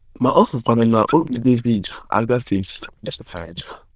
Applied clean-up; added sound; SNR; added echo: neural diffusion model UNIVERSE++.